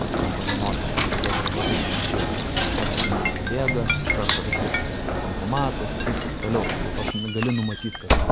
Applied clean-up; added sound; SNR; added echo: none; Knock; -5 dB; none.